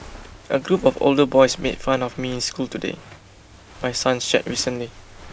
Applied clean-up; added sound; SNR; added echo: none; Walk, footsteps; 18 dB; none.